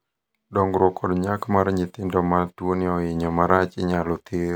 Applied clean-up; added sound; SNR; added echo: none; none; none; none.